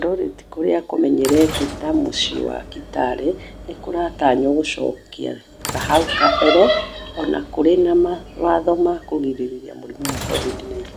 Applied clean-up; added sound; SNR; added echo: none; Sliding door / Train; 13 dB; none.